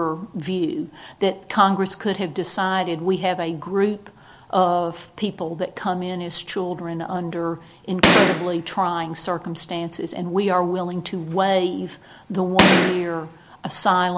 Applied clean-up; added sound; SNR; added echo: none; Gunshot, gunfire; -2 dB; none.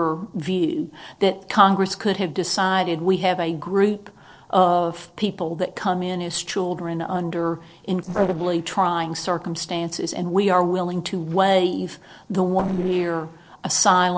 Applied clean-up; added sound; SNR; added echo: neural separator model SepFormer DNS4.